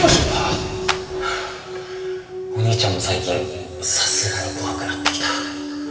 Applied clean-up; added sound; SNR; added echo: none; Clapping; 4 dB; reverberation time 2.4 s.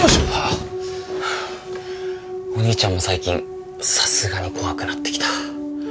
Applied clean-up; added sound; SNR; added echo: none; none; none; none.